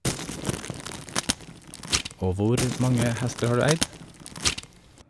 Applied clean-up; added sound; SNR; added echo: none; Crumpling, crinkling; 3 dB; none.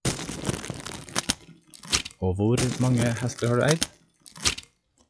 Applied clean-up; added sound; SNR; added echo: classical method log-MMSE.